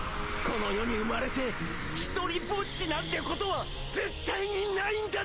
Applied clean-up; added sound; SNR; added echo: none; Guitar; 13 dB; none.